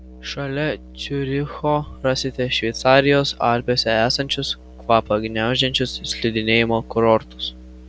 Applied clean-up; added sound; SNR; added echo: none; Musical instrument; 20 dB; none.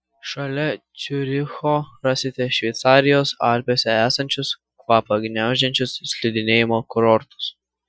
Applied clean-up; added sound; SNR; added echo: classical method Wiener filter.